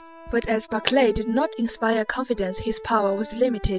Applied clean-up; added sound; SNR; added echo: none; Accordion; 16 dB; none.